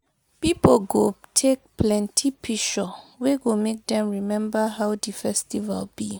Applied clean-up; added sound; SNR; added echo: none; none; none; none.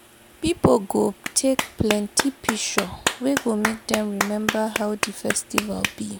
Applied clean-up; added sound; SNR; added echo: none; Clapping; 5 dB; none.